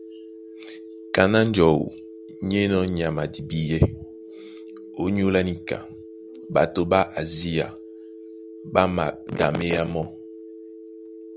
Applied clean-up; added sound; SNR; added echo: none; Telephone; 16 dB; none.